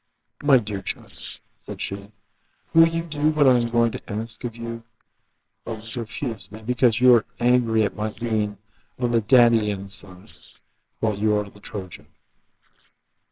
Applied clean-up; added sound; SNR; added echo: neural separator model SepFormer WHAMR!.